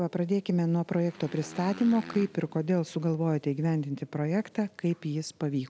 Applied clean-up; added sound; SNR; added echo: none; Motorcycle; 18 dB; none.